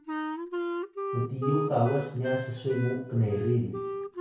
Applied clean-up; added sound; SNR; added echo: none; Wind instrument, woodwind instrument; 5 dB; reverberation time 0.6 s.